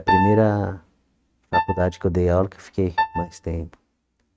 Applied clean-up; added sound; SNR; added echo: neural mask model RNNoise.